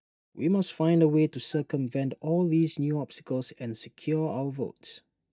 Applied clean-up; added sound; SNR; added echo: neural mask model DeepFilterNet 3.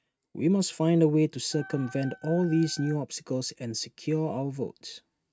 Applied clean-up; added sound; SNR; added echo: neural mask model RNNoise.